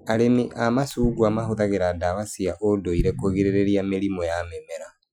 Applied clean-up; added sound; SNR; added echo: classical method Wiener filter.